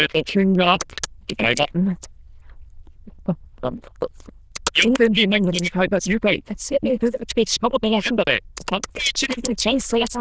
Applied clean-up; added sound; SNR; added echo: neural diffusion model UNIVERSE++.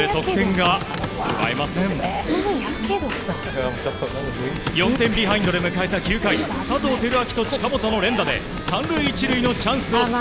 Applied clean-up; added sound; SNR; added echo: none; Computer keyboard; 7 dB; none.